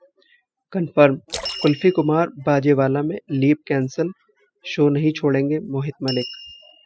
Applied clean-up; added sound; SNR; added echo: classical method spectral subtraction.